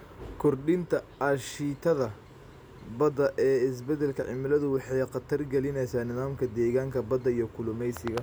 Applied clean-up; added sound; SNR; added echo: none; none; none; none.